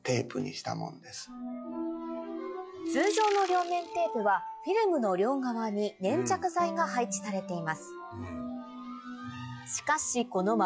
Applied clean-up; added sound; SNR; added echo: classical method log-MMSE.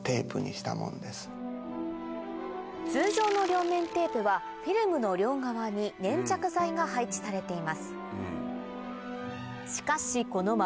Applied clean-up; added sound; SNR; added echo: none; Electric guitar; 17 dB; none.